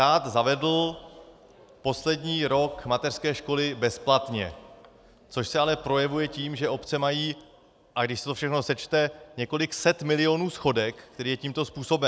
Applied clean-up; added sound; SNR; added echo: none; none; none; none.